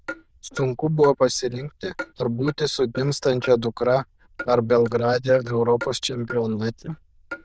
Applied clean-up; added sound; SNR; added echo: neural diffusion model UNIVERSE++.